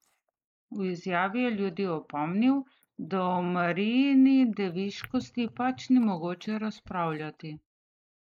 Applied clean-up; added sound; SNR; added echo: neural mask model Resemble Enhance denoiser.